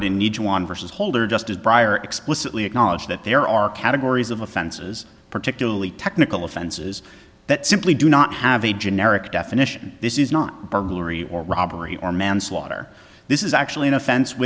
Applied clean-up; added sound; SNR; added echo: none; none; none; none.